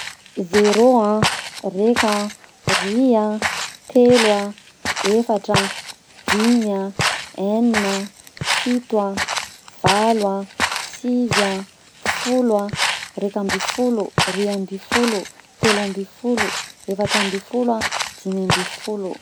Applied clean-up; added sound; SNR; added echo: none; Walk, footsteps; 4 dB; none.